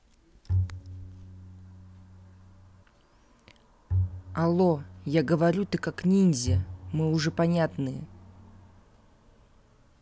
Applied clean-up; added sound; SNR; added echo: none; Bowed string instrument; 5 dB; none.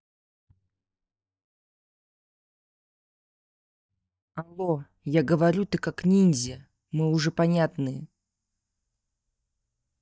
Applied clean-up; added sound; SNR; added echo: neural mask model DeepFilterNet 3.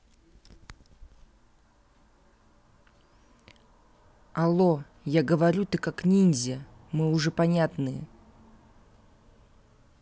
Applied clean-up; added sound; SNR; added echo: none; none; none; none.